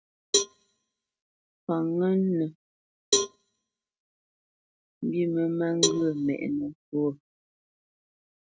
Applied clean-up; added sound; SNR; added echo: neural mask model RNNoise.